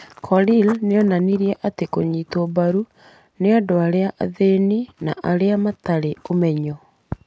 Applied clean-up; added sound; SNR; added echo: none; none; none; none.